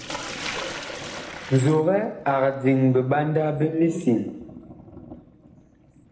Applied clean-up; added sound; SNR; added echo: none; Sink (filling or washing); 14 dB; reverberation time 0.9 s.